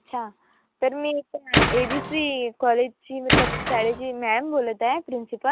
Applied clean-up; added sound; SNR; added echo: none; Tools; -2 dB; none.